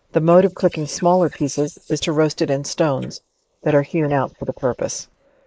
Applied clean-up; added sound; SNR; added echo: neural mask model Resemble Enhance denoiser.